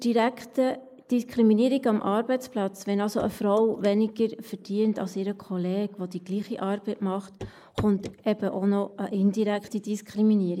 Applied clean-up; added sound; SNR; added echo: neural mask model Resemble Enhance denoiser.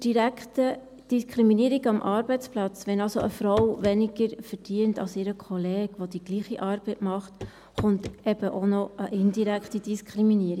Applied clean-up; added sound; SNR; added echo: none; Walk, footsteps / Run / Wood; 11 dB; none.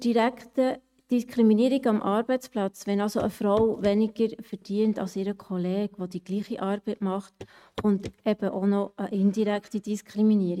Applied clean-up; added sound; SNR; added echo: neural mask model RNNoise.